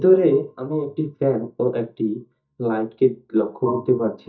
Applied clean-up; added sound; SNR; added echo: neural mask model DeepFilterNet 3.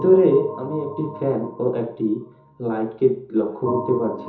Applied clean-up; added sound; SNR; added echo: none; Organ; 14 dB; reverberation time 0.6 s.